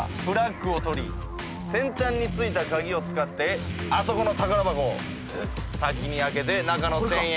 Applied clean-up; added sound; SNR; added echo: none; none; none; none.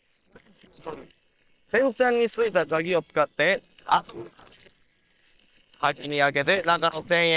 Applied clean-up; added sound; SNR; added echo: neural separator model SepFormer WHAM!.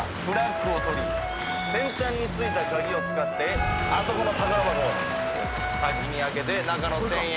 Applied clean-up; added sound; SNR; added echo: none; Applause / Cheering + Wind instrument, woodwind instrument; 1 dB; none.